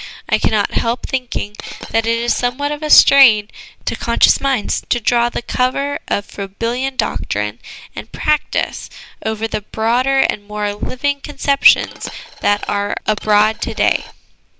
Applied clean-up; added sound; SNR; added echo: none; Coin (dropping); 16 dB; none.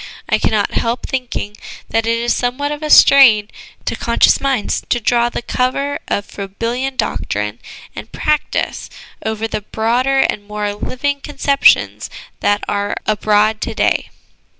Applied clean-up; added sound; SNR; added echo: none; none; none; none.